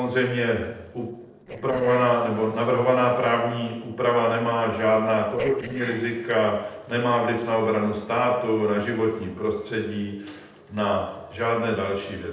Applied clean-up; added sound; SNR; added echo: neural separator model SepFormer DNS4.